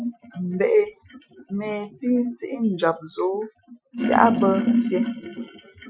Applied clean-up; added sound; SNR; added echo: classical method Wiener filter.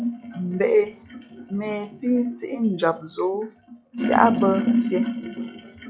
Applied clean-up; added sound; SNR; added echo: classical method log-MMSE.